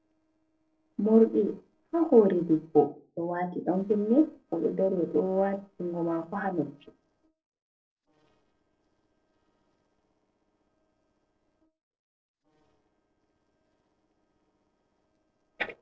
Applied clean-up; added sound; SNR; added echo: neural separator model SepFormer DNS4.